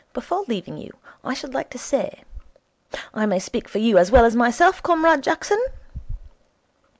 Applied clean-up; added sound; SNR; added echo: none; none; none; none.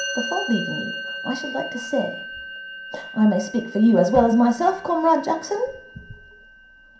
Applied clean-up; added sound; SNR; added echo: none; Musical instrument; 12 dB; reverberation time 0.5 s.